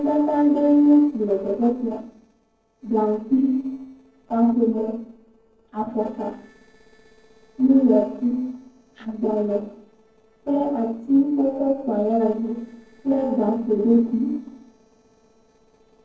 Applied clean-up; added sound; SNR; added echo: neural separator model SepFormer DNS4.